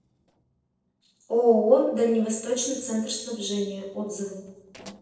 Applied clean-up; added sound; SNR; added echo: neural separator model SepFormer DNS4.